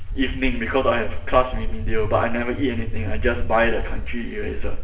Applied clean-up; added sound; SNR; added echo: none; Walk, footsteps; -1 dB; reverberation time 0.7 s.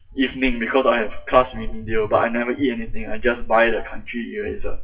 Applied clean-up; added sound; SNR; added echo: classical method WPE with log-MMSE.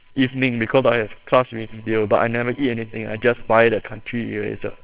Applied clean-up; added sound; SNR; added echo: neural separator model SepFormer WHAMR!.